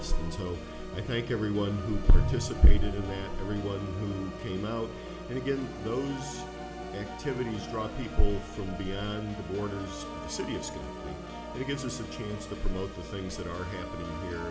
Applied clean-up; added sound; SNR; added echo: none; Organ; 12 dB; reverberation time 1.5 s.